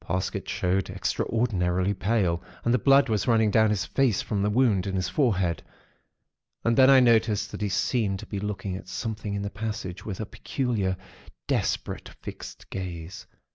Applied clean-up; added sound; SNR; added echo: none; none; none; none.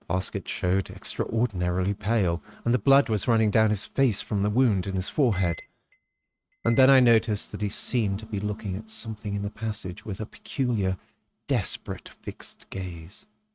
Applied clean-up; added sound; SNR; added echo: neural mask model RNNoise.